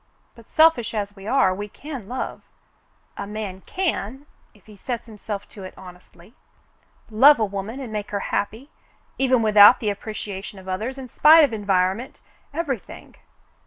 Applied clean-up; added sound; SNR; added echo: none; none; none; none.